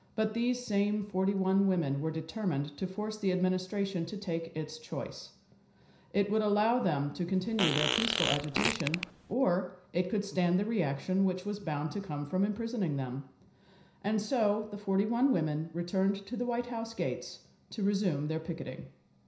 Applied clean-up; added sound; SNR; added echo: none; Fart; 2 dB; reverberation time 0.5 s.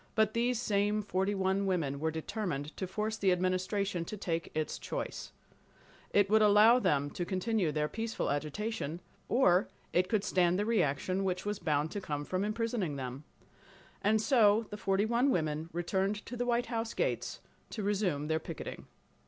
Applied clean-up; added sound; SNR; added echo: none; none; none; none.